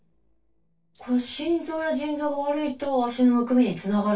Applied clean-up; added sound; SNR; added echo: neural separator model SepFormer DNS4.